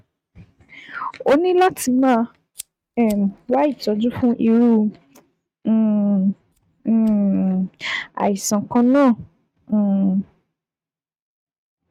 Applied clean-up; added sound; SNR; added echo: neural mask model RNNoise.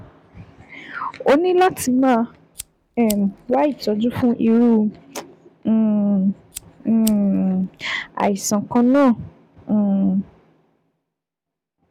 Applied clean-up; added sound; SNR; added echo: none; Fire; 19 dB; none.